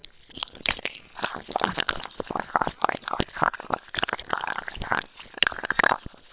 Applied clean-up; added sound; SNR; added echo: neural separator model SepFormer WHAM!.